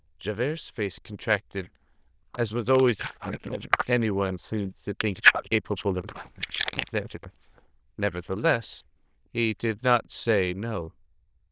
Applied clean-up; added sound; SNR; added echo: neural diffusion model UNIVERSE++.